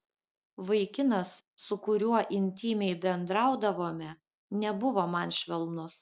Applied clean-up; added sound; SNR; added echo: none; none; none; none.